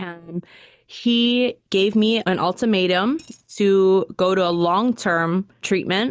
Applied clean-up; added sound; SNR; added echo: neural mask model DeepFilterNet 3.